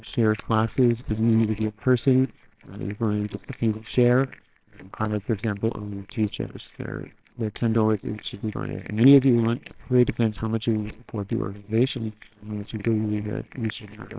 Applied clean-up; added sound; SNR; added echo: neural separator model SepFormer WHAMR!.